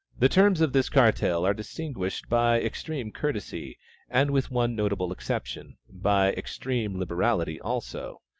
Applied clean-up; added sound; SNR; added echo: none; none; none; none.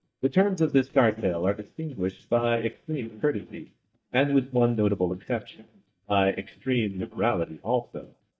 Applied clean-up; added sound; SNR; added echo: neural mask model DeepFilterNet 3.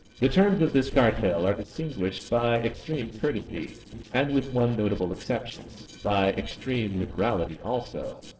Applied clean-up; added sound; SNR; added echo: neural separator model SepFormer DNS4.